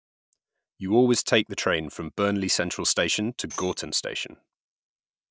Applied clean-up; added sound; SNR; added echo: neural mask model DeepFilterNet 3.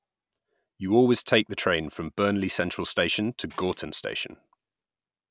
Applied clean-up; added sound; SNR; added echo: none; Tambourine; 19 dB; none.